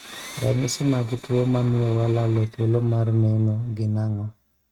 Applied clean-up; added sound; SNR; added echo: neural mask model RNNoise.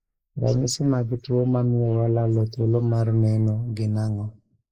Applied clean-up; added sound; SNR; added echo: neural mask model Resemble Enhance denoiser.